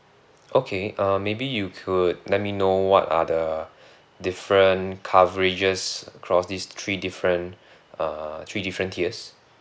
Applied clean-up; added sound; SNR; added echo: none; none; none; none.